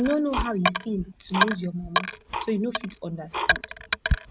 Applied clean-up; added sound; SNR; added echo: none; Coin (dropping) + Tick-tock; -1 dB; none.